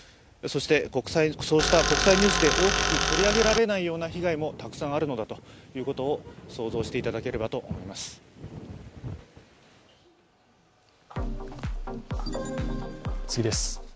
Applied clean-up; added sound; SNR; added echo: none; Tools; -4 dB; none.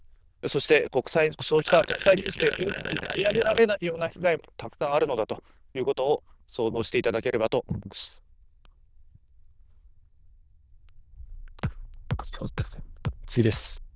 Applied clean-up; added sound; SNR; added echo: neural diffusion model UNIVERSE++.